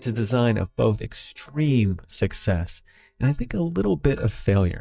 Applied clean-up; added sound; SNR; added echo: neural mask model DeepFilterNet 3.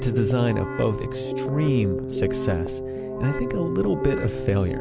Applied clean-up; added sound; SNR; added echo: none; Keyboard (musical); 4 dB; none.